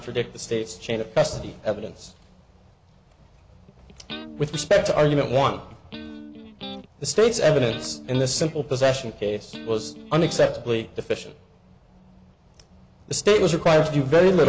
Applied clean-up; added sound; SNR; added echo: none; Electric guitar; 17 dB; none.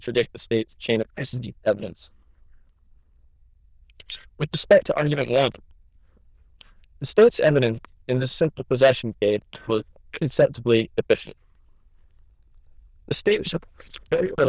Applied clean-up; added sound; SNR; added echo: neural diffusion model UNIVERSE++.